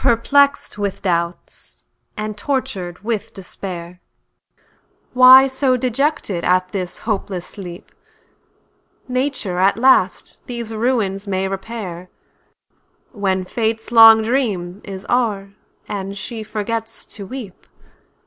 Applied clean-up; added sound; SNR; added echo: none; none; none; none.